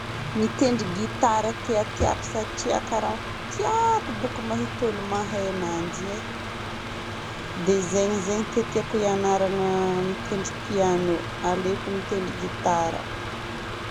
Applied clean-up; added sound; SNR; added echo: none; Mechanical fan; 6 dB; none.